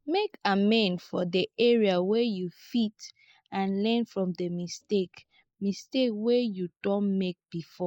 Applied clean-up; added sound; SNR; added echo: neural mask model Resemble Enhance denoiser.